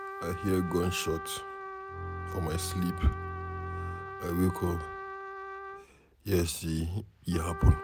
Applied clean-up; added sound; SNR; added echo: none; Trumpet + Bowed string instrument; 8 dB; none.